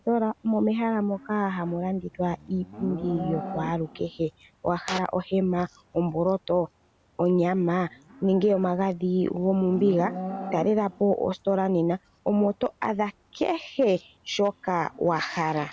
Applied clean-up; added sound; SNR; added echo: none; Livestock, farm animals, working animals; 16 dB; none.